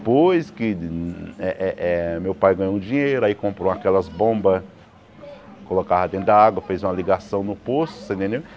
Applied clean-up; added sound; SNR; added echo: none; none; none; none.